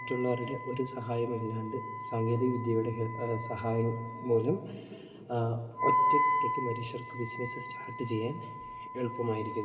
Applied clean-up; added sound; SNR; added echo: none; Wind instrument, woodwind instrument; 2 dB; reverberation time 2.3 s.